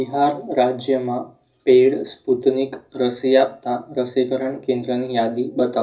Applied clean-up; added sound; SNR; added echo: none; none; none; reverberation time 0.4 s.